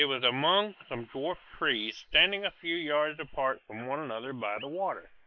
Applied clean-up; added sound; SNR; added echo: neural mask model Resemble Enhance denoiser.